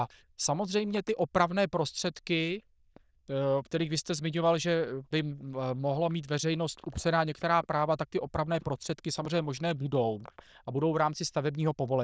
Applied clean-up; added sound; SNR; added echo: neural diffusion model UNIVERSE++.